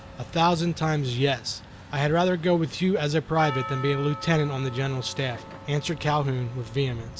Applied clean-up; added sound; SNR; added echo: none; Truck + Percussion; 14 dB; none.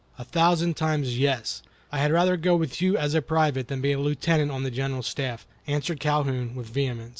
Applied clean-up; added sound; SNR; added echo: none; none; none; none.